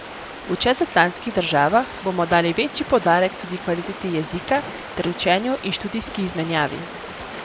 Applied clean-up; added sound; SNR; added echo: none; Stream; 12 dB; none.